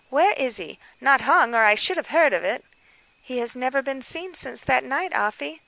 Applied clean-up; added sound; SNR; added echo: none; none; none; none.